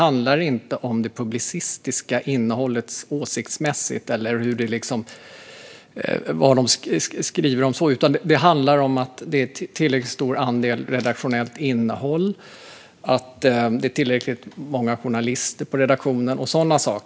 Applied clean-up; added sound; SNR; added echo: none; none; none; none.